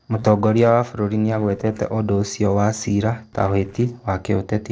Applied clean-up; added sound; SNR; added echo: neural separator model SepFormer DNS4.